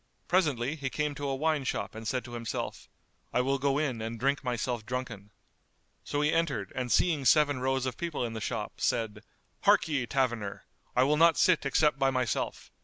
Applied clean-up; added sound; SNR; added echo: none; none; none; none.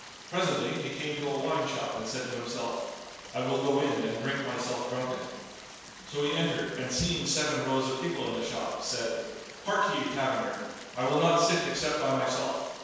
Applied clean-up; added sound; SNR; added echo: none; Stream; 16 dB; reverberation time 1.2 s.